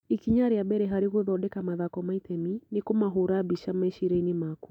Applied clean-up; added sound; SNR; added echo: none; none; none; none.